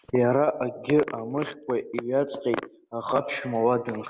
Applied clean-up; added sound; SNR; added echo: none; none; none; none.